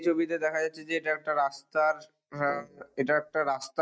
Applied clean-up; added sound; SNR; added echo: neural mask model DeepFilterNet 3.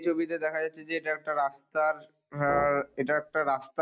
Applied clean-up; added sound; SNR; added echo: none; Brass instrument; 11 dB; none.